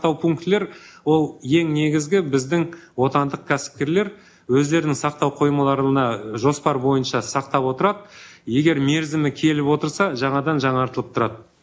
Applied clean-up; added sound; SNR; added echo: none; none; none; none.